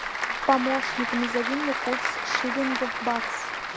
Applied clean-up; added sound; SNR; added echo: none; Applause / Crowd; 0 dB; none.